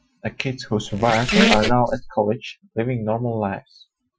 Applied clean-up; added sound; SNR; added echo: classical method Wiener filter.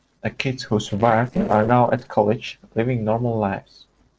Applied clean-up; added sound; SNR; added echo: neural separator model SepFormer DNS4.